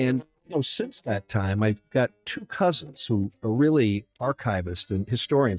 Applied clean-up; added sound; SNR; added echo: neural mask model DeepFilterNet 3.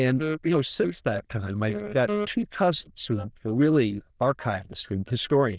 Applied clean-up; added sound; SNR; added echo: neural diffusion model UNIVERSE++.